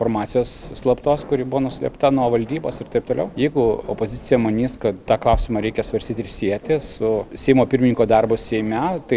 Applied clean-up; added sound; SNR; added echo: none; none; none; none.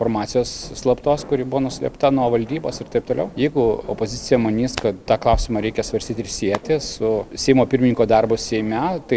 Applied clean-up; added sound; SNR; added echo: none; Hands; 18 dB; none.